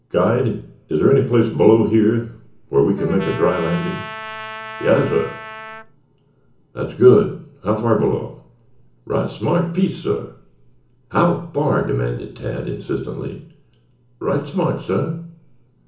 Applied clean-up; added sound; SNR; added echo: none; Trumpet; 12 dB; reverberation time 0.8 s.